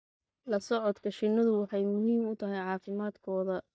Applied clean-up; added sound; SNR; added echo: neural mask model DeepFilterNet 3.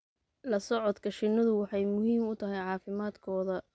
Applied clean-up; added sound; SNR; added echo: none; none; none; none.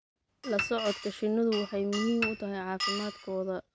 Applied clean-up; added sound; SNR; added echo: none; Piano + Glass; 6 dB; none.